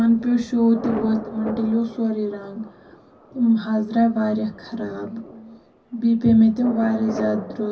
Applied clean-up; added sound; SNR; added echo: none; Thunder; 15 dB; reverberation time 0.4 s.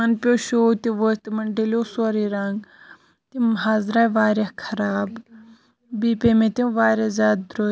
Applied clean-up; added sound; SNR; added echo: none; none; none; none.